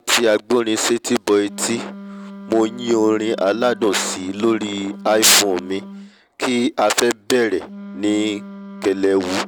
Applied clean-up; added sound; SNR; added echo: none; Wind instrument, woodwind instrument; 17 dB; none.